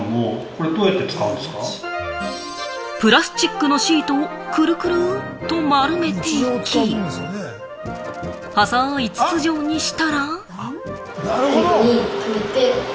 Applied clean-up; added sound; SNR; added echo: none; none; none; none.